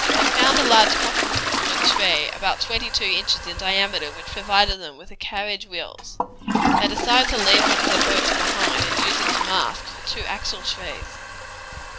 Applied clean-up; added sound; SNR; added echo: none; Toilet flush; 0 dB; none.